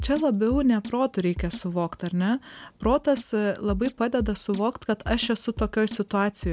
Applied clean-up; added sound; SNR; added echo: none; Drum kit; 12 dB; none.